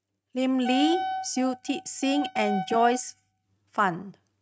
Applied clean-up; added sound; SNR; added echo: neural mask model RNNoise.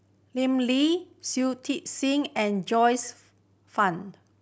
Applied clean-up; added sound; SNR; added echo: none; none; none; none.